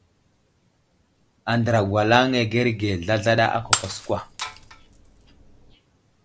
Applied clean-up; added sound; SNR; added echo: none; Shatter; 6 dB; none.